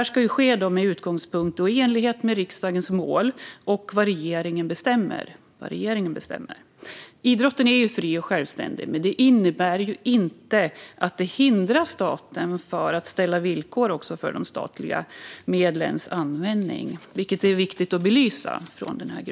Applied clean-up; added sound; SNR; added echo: none; none; none; none.